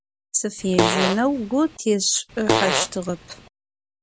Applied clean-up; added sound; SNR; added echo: none; Fart; 1 dB; none.